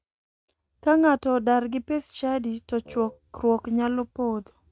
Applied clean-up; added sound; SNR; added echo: neural mask model RNNoise.